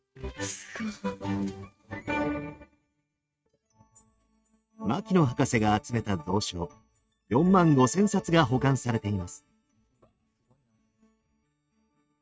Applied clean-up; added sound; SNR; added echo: neural mask model RNNoise.